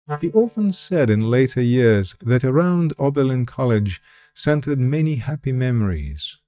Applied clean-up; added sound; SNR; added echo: neural mask model DeepFilterNet 3.